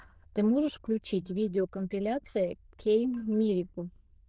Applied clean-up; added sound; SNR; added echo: neural diffusion model UNIVERSE++.